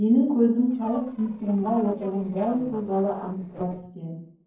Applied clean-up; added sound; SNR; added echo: neural separator model SepFormer DNS4.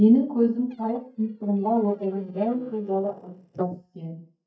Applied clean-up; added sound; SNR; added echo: neural mask model DeepFilterNet 3.